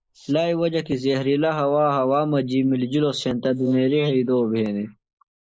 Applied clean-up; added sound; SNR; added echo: neural mask model Resemble Enhance denoiser.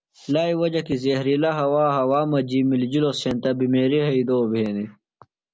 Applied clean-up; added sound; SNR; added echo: none; none; none; none.